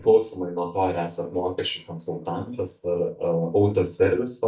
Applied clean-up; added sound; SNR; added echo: neural mask model DeepFilterNet 3.